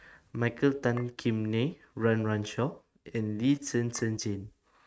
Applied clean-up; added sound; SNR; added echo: neural mask model RNNoise.